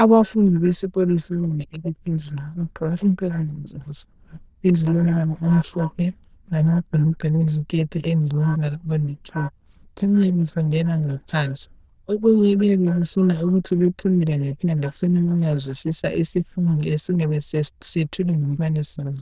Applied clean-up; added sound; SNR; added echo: neural diffusion model UNIVERSE++.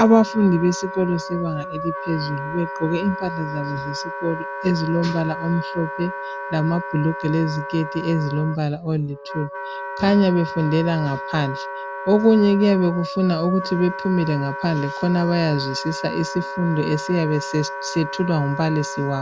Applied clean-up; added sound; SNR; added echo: none; Wind instrument, woodwind instrument; 9 dB; none.